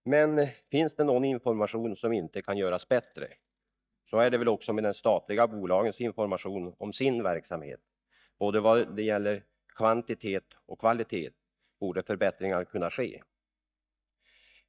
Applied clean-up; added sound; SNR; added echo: neural mask model DeepFilterNet 3.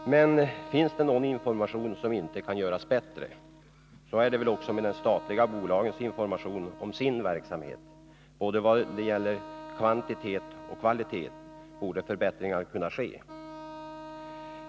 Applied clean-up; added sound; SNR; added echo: none; Wind instrument, woodwind instrument; 16 dB; none.